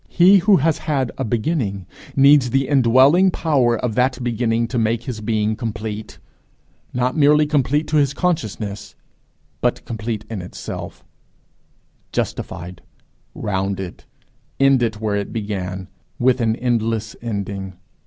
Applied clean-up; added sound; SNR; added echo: none; none; none; none.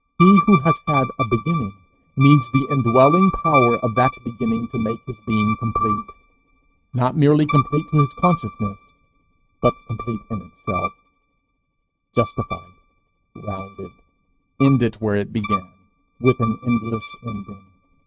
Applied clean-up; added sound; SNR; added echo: neural mask model RNNoise.